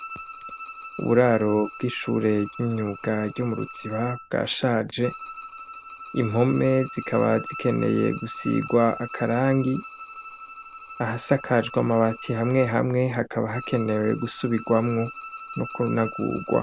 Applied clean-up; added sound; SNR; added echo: none; Bowed string instrument; 14 dB; none.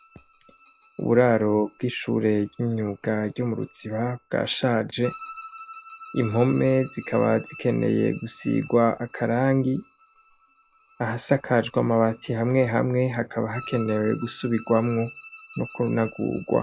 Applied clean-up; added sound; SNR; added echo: classical method log-MMSE.